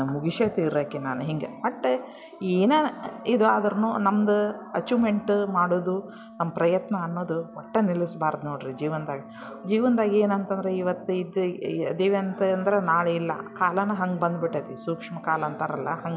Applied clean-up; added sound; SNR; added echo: none; Wind instrument, woodwind instrument; 20 dB; none.